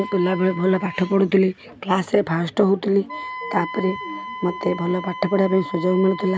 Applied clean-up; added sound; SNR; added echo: none; Wind instrument, woodwind instrument; 13 dB; none.